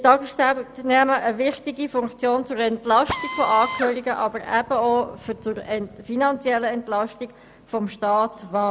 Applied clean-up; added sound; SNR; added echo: none; Drill; 11 dB; none.